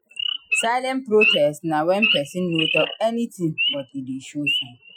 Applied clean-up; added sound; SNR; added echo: classical method Wiener filter.